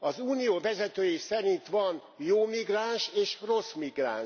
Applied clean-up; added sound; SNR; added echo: none; none; none; none.